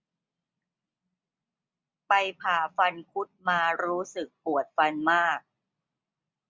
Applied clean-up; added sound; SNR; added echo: none; none; none; none.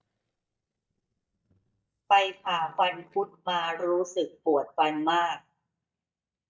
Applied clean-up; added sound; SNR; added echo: neural mask model DeepFilterNet 3.